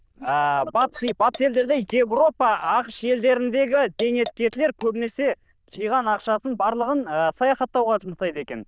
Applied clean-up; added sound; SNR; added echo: neural diffusion model UNIVERSE++.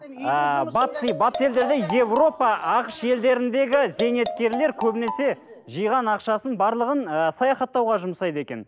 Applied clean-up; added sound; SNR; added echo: none; Marimba, xylophone; 10 dB; none.